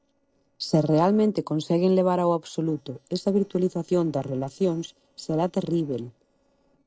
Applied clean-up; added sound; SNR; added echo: neural separator model SepFormer DNS4.